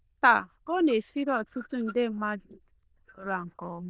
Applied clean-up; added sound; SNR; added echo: neural diffusion model UNIVERSE++.